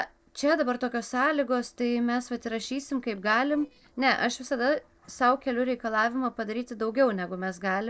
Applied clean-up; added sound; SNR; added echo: neural separator model SepFormer DNS4.